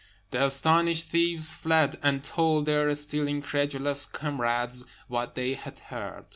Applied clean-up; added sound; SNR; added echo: none; none; none; none.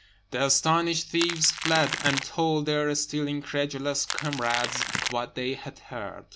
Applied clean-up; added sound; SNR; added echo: none; Crackle; 4 dB; none.